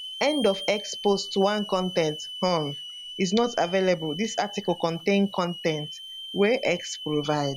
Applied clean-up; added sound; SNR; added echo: none; Hiss / Alarm; 12 dB; none.